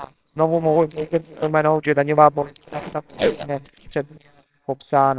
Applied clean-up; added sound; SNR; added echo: neural separator model SepFormer WHAMR!.